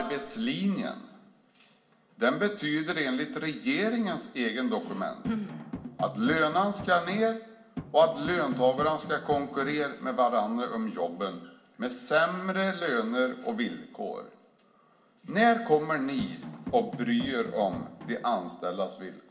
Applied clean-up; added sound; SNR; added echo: none; Drum; 11 dB; reverberation time 0.5 s.